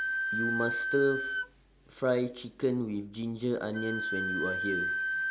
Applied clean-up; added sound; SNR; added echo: none; Wind instrument, woodwind instrument; 2 dB; none.